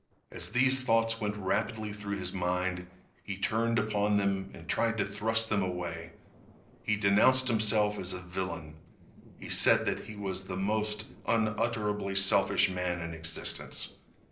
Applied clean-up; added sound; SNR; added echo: neural separator model SepFormer DNS4.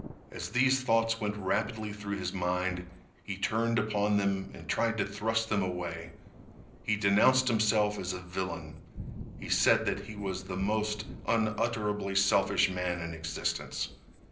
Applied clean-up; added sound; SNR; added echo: none; Thunder / Rain; 17 dB; reverberation time 0.5 s.